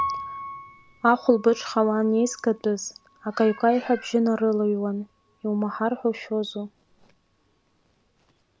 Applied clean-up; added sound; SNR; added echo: none; Piano; 16 dB; none.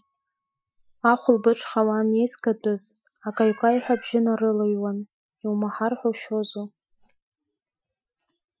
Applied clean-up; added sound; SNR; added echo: classical method Wiener filter.